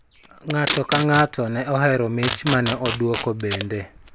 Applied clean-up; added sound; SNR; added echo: none; Packing tape, duct tape; 5 dB; none.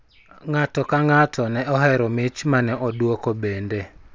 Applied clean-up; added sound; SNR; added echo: none; none; none; none.